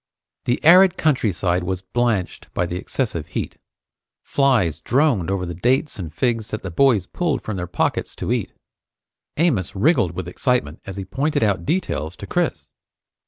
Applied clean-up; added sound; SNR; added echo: none; none; none; none.